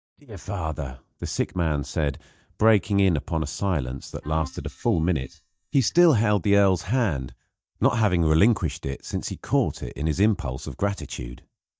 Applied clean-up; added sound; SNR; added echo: neural mask model DeepFilterNet 3.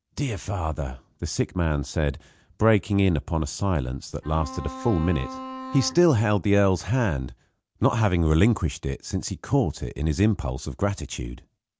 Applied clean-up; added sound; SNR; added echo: none; Bowed string instrument; 12 dB; none.